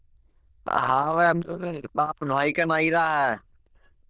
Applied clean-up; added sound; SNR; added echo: neural diffusion model UNIVERSE++.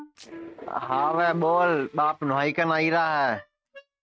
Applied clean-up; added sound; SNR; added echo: neural mask model RNNoise.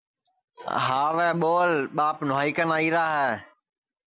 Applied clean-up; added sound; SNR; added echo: none; none; none; none.